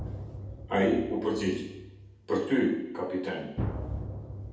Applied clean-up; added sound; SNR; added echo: none; Drum; 8 dB; reverberation time 0.8 s.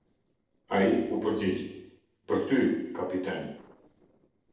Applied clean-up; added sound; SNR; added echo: neural separator model SepFormer DNS4.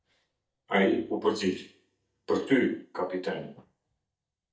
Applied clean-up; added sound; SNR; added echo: neural mask model DeepFilterNet 3.